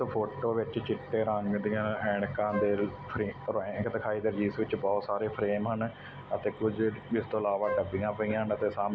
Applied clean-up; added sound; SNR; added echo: none; Wind instrument, woodwind instrument; 7 dB; none.